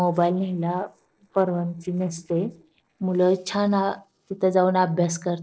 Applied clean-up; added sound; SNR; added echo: neural separator model SepFormer DNS4.